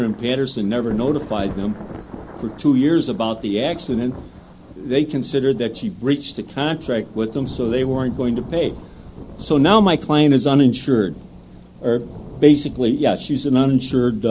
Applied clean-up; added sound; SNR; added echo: none; Thunder / Rain; 18 dB; none.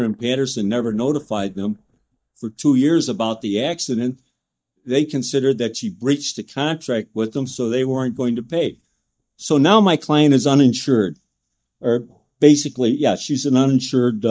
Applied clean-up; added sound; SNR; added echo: neural mask model DeepFilterNet 3.